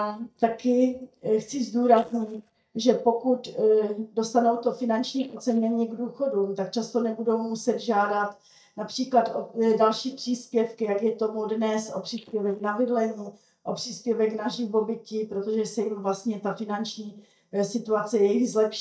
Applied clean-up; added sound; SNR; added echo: neural mask model DeepFilterNet 3.